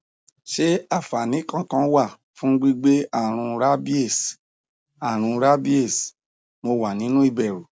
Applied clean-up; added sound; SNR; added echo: none; none; none; none.